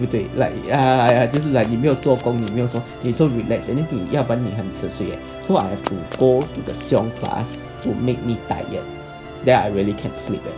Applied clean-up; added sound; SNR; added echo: none; Musical instrument + Run; 12 dB; none.